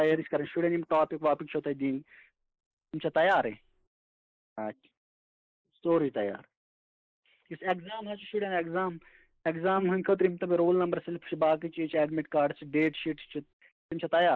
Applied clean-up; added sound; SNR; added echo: neural mask model Resemble Enhance denoiser.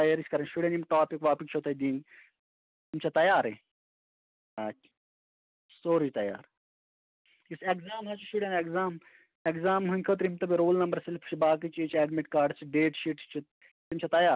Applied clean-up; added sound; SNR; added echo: none; none; none; none.